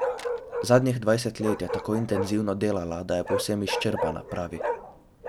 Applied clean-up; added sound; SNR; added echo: none; Bark; 6 dB; none.